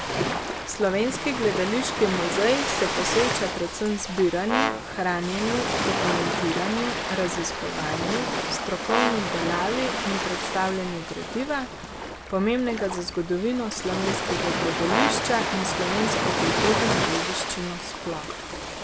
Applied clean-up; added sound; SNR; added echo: none; Ocean + Brass instrument; 0 dB; none.